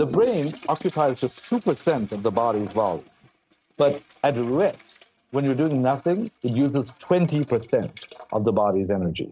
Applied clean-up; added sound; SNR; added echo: neural mask model RNNoise.